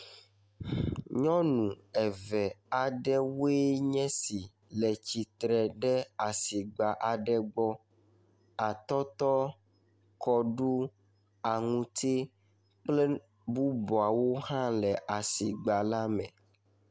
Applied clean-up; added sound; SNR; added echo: none; none; none; none.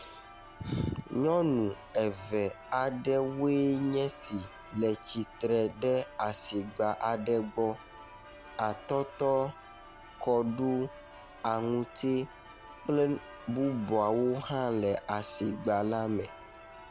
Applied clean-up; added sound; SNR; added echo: none; Church bell; 18 dB; none.